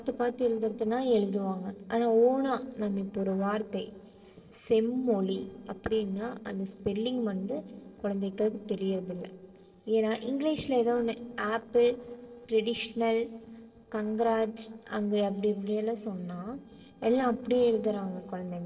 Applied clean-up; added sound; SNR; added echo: neural separator model SepFormer DNS4.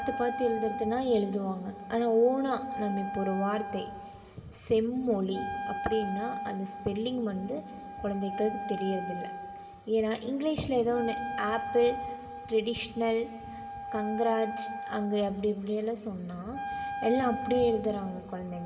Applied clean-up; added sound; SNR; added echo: none; Wind instrument, woodwind instrument; 8 dB; reverberation time 1.8 s.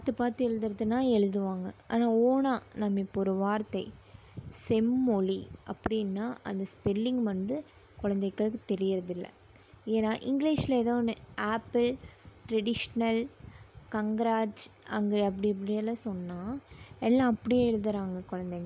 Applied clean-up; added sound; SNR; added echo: none; none; none; none.